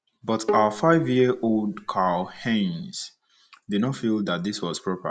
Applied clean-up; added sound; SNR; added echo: none; Bowed string instrument; 9 dB; none.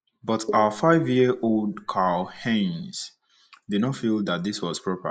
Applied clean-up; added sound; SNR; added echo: neural mask model Resemble Enhance denoiser.